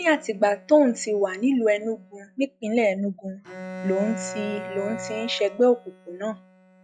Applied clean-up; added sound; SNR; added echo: classical method log-MMSE.